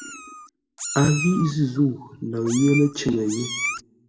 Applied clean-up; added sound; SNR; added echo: none; Meow; 10 dB; reverberation time 0.7 s.